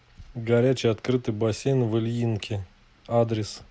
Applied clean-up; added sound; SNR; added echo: none; none; none; none.